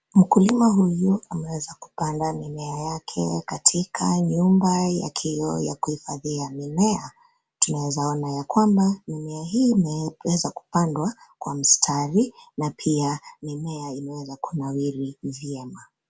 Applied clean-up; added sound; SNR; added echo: none; none; none; none.